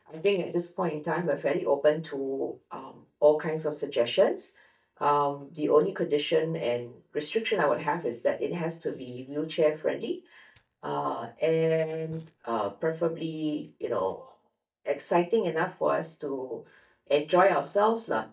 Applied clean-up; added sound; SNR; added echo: neural mask model DeepFilterNet 3.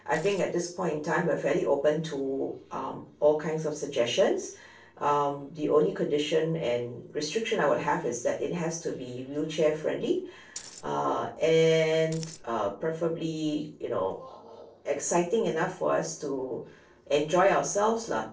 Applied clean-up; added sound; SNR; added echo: neural separator model SepFormer DNS4.